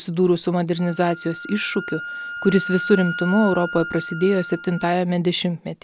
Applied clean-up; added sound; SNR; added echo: none; Wind instrument, woodwind instrument; 12 dB; none.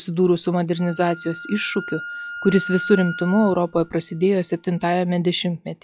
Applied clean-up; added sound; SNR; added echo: classical method log-MMSE.